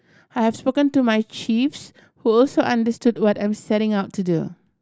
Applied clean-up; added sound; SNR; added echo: none; none; none; none.